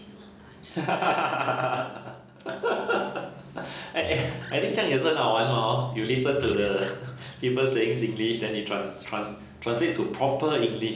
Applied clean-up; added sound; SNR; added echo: none; Animal; 15 dB; none.